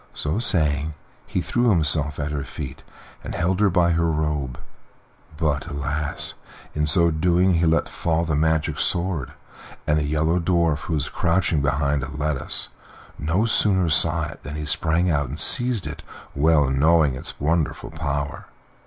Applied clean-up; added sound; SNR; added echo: none; none; none; none.